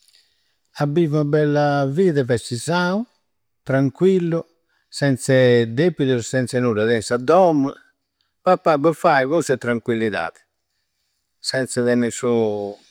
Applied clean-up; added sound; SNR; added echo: none; none; none; none.